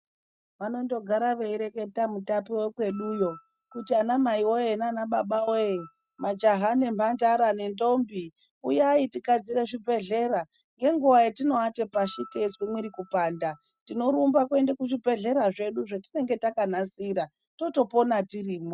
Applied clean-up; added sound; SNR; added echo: neural mask model RNNoise.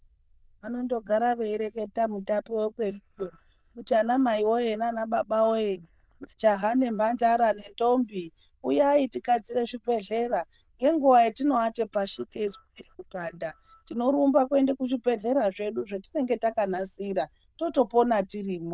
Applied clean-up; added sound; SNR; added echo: neural diffusion model UNIVERSE++.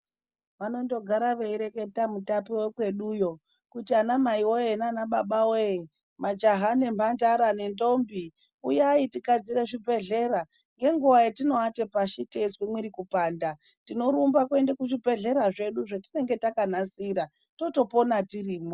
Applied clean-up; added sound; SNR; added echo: none; none; none; none.